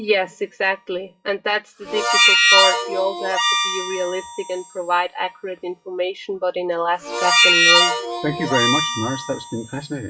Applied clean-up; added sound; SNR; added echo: classical method WPE with log-MMSE.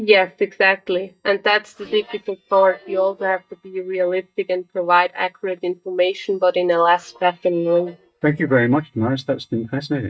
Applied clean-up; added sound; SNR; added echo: neural mask model DeepFilterNet 3.